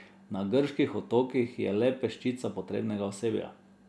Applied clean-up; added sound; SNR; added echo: none; none; none; none.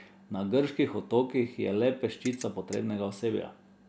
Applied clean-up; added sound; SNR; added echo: none; Ratchet, pawl; 12 dB; none.